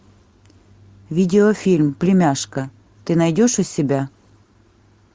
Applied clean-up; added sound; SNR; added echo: none; none; none; none.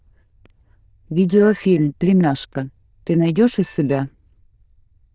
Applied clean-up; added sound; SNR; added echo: neural diffusion model UNIVERSE++.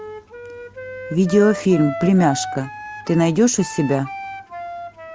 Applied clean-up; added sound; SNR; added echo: none; Wind instrument, woodwind instrument; 12 dB; none.